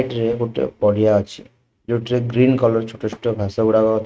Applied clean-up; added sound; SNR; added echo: neural mask model RNNoise.